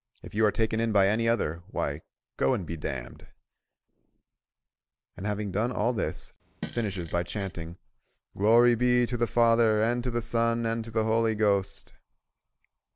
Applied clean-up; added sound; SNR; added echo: none; Fart; 12 dB; none.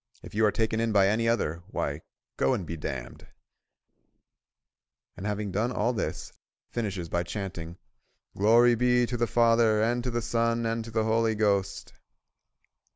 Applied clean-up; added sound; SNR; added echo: none; none; none; none.